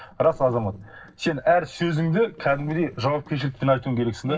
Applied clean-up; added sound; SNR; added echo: neural separator model SepFormer DNS4.